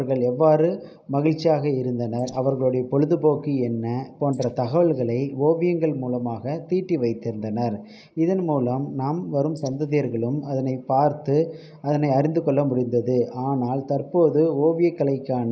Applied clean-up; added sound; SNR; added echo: neural mask model Resemble Enhance denoiser.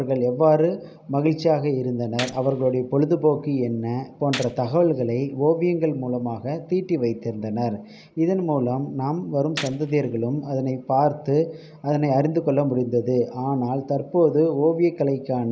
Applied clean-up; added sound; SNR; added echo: none; Gunshot, gunfire; 16 dB; none.